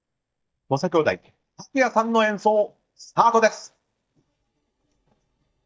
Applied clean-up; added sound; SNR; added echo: neural mask model DeepFilterNet 3.